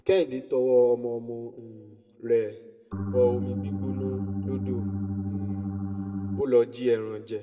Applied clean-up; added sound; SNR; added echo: none; Organ; 3 dB; reverberation time 1.5 s.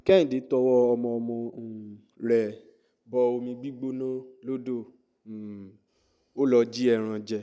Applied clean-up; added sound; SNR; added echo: none; none; none; none.